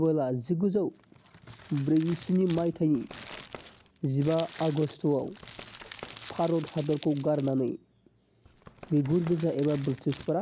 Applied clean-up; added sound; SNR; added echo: none; Run + Crumpling, crinkling; 18 dB; none.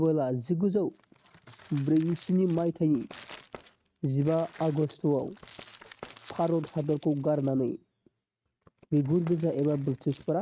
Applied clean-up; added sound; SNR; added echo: neural mask model RNNoise.